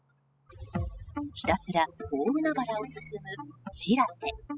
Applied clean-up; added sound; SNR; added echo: classical method spectral subtraction.